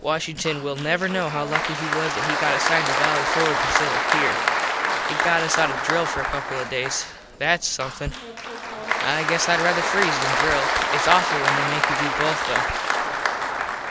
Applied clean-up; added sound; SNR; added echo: none; Applause; -2 dB; none.